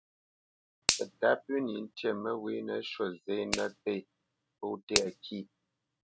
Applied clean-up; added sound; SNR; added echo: neural mask model RNNoise.